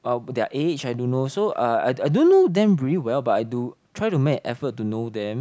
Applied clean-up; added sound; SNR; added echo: none; none; none; none.